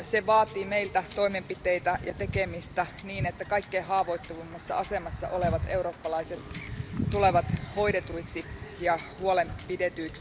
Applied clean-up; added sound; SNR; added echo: none; Wind / Ocean / Boat, Water vehicle; 8 dB; none.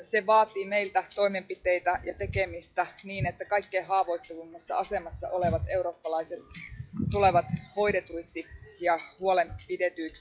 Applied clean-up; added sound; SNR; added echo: classical method log-MMSE.